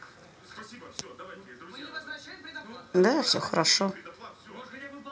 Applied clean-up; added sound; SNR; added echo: none; none; none; none.